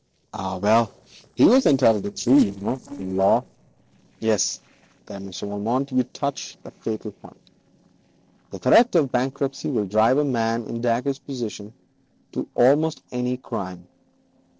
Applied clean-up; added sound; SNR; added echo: neural separator model SepFormer DNS4.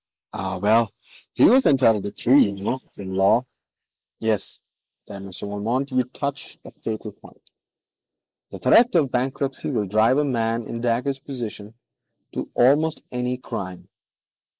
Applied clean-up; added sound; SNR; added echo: neural mask model Resemble Enhance denoiser.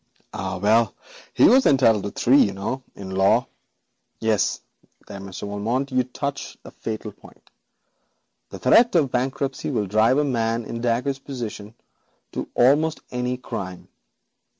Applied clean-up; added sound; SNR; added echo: none; none; none; none.